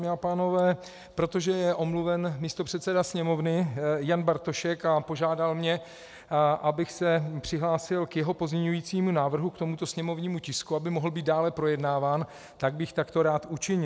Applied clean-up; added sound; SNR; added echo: none; none; none; none.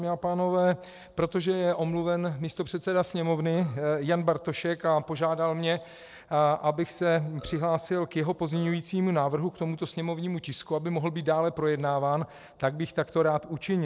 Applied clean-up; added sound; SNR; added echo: neural separator model SepFormer DNS4.